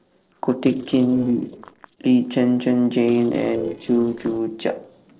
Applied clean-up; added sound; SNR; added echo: neural separator model SepFormer DNS4.